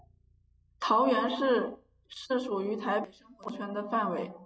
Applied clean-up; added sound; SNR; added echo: classical method log-MMSE.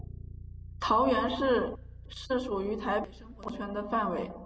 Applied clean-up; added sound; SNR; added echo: none; Bass guitar; 15 dB; none.